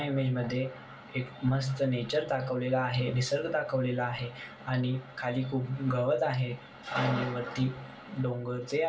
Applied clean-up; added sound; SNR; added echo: none; none; none; reverberation time 0.2 s.